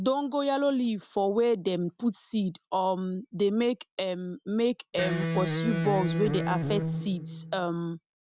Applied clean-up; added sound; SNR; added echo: none; Electric guitar; 2 dB; none.